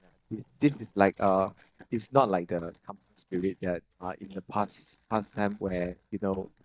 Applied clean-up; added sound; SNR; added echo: neural mask model DeepFilterNet 3.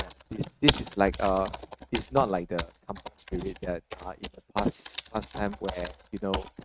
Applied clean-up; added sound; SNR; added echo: neural mask model RNNoise.